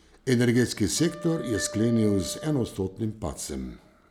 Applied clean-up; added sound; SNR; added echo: none; Wind instrument, woodwind instrument + Wind instrument, woodwind instrument; 14 dB; none.